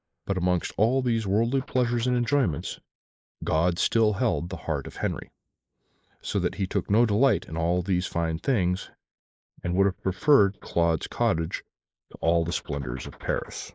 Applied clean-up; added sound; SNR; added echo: neural mask model Resemble Enhance denoiser.